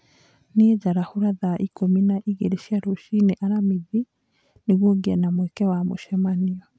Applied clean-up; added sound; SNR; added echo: none; none; none; none.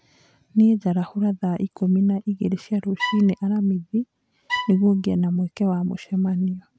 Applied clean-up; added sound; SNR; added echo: none; Bowed string instrument; 9 dB; none.